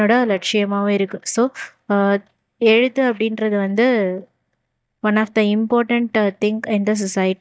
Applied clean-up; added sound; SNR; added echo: neural mask model DeepFilterNet 3.